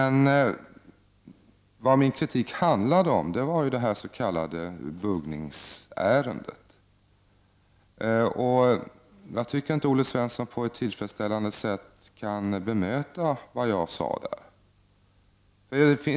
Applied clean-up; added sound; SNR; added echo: none; none; none; none.